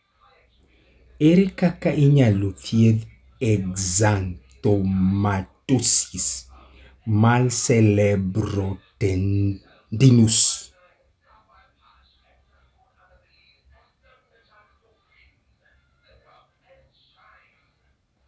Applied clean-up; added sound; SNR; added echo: none; none; none; none.